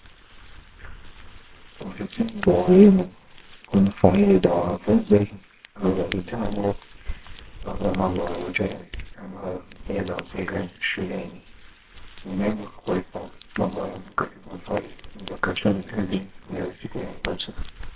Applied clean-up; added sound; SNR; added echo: neural separator model SepFormer WHAMR!.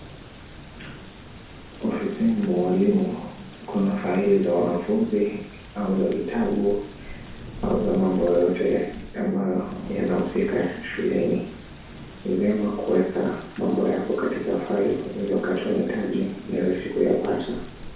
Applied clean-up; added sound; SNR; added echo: none; Thunder / Rain; 16 dB; reverberation time 0.6 s.